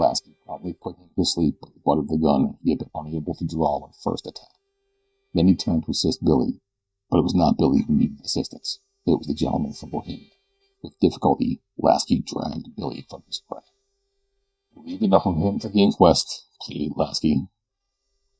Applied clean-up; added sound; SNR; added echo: neural mask model DeepFilterNet 3.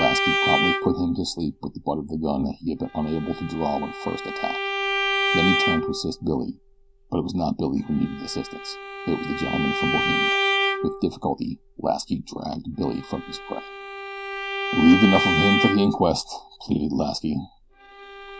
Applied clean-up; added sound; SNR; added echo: none; Bowed string instrument; 3 dB; none.